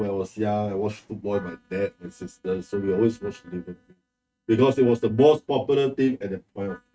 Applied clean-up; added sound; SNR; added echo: neural mask model RNNoise.